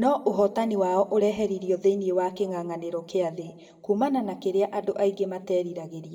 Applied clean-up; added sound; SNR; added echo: none; none; none; reverberation time 1.2 s.